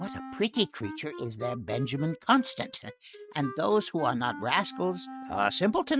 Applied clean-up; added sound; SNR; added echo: neural mask model RNNoise.